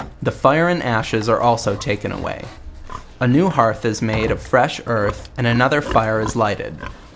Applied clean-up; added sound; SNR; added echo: none; Livestock, farm animals, working animals; 14 dB; none.